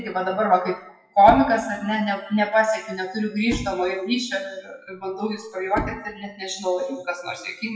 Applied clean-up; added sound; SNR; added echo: classical method WPE with log-MMSE.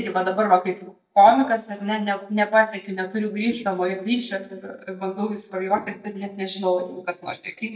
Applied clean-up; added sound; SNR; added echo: neural mask model DeepFilterNet 3.